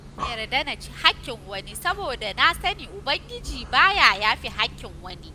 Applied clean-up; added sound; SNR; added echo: none; Breathing; 14 dB; none.